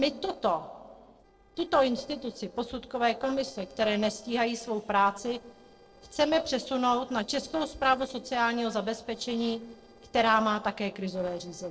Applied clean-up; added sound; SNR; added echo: neural separator model SepFormer DNS4.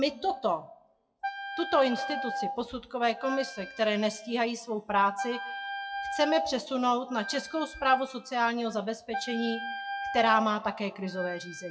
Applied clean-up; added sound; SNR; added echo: classical method WPE with log-MMSE.